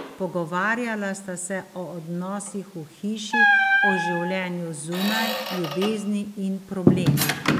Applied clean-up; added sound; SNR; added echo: none; Squeak; -2 dB; none.